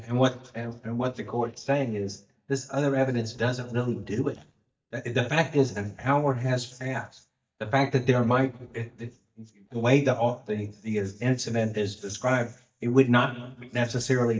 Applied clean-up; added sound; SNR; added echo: neural mask model DeepFilterNet 3.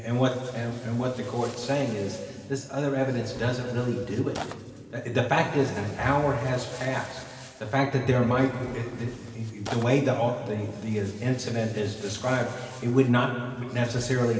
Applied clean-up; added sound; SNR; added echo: none; Tearing; 19 dB; reverberation time 2.3 s.